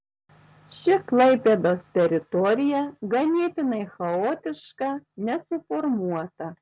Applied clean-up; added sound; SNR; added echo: none; none; none; none.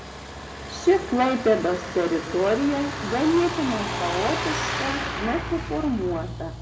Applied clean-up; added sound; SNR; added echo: none; Truck; 6 dB; reverberation time 0.8 s.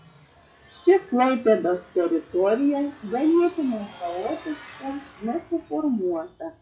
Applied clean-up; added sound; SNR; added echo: classical method WPE with log-MMSE.